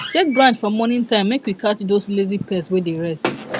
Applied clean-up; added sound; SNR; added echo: none; Squeak / Slam / Wood; 13 dB; none.